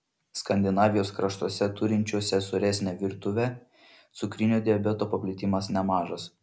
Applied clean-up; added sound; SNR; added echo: none; none; none; none.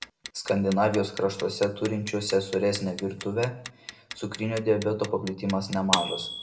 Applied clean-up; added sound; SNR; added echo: none; Clock; 10 dB; reverberation time 0.5 s.